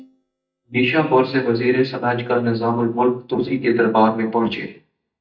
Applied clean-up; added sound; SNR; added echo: neural mask model DeepFilterNet 3.